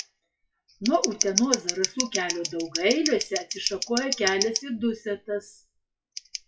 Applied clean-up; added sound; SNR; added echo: classical method WPE with log-MMSE.